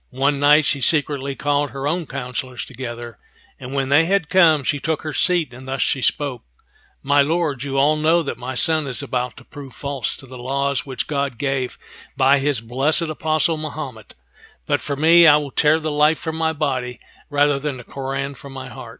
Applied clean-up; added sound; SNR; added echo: none; none; none; none.